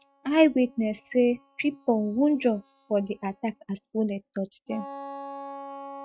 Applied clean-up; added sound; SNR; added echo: classical method log-MMSE.